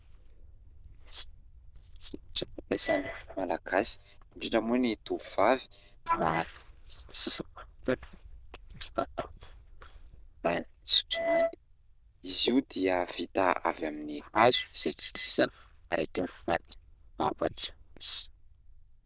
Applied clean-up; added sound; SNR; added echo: neural diffusion model UNIVERSE++.